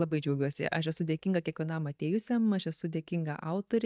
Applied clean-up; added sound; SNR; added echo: neural mask model DeepFilterNet 3.